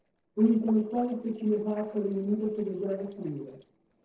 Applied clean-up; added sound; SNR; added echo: neural separator model SepFormer DNS4.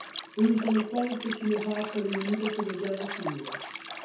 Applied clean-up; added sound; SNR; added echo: none; Liquid; 9 dB; reverberation time 0.6 s.